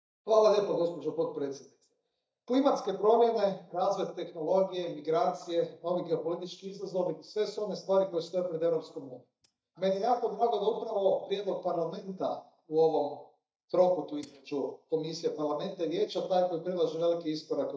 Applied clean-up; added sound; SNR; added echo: neural mask model DeepFilterNet 3.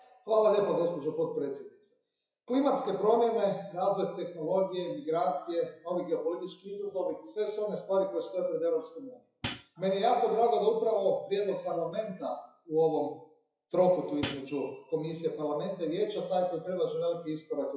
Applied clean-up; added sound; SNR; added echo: classical method WPE with log-MMSE.